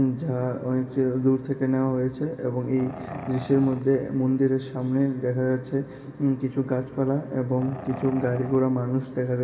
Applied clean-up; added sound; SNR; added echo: none; Growling; 13 dB; reverberation time 2.2 s.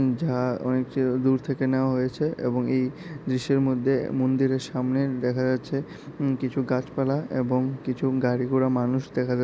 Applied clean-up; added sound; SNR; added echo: none; none; none; none.